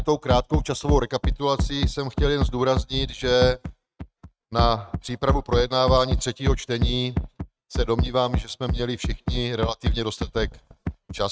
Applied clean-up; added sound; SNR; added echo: neural mask model RNNoise.